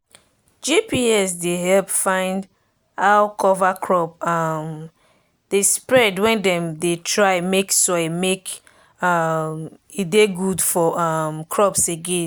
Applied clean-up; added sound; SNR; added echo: none; none; none; none.